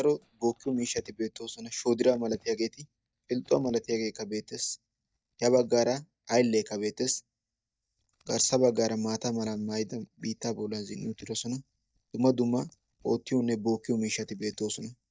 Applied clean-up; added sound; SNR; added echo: neural mask model DeepFilterNet 3.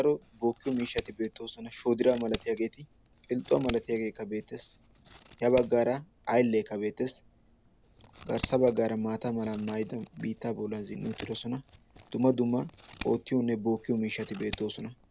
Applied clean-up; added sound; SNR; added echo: none; Scissors; 9 dB; none.